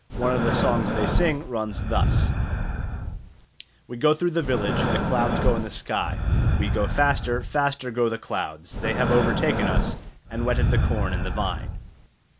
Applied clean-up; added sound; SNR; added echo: none; Breathing; -2 dB; none.